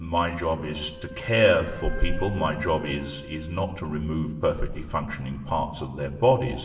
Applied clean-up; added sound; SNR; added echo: none; Wind instrument, woodwind instrument; 18 dB; reverberation time 1.1 s.